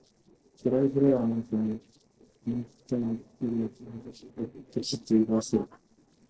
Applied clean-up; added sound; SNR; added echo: neural separator model SepFormer DNS4.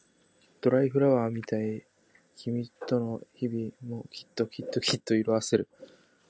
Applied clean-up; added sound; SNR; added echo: none; none; none; none.